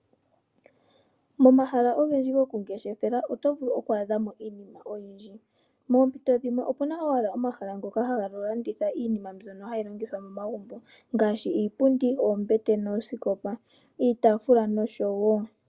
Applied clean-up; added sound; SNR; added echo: none; none; none; none.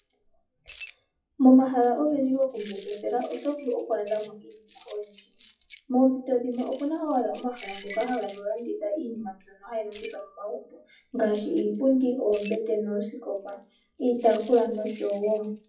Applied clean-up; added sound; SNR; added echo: classical method WPE with log-MMSE.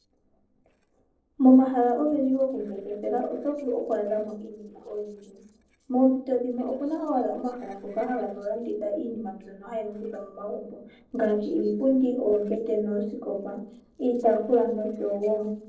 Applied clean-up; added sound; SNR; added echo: neural separator model SepFormer DNS4.